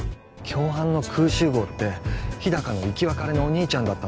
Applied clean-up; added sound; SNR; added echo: none; none; none; none.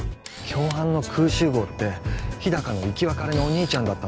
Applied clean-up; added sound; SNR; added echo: none; Camera; 20 dB; none.